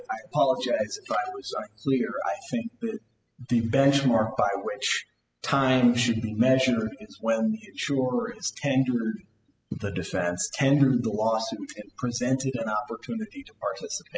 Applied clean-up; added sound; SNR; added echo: classical method spectral subtraction.